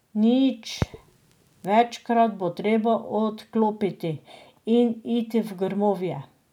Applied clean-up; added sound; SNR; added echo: none; Crackle; 13 dB; none.